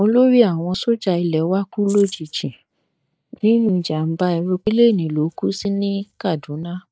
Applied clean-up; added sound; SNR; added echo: neural mask model DeepFilterNet 3.